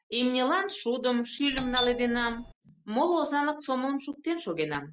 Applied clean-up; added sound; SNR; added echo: none; Doorbell; 2 dB; none.